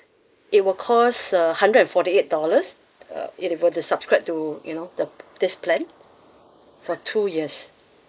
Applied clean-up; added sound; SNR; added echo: neural mask model Resemble Enhance denoiser.